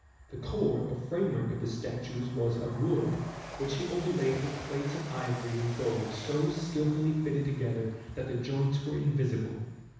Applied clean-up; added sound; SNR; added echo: none; Train; 15 dB; reverberation time 1.1 s.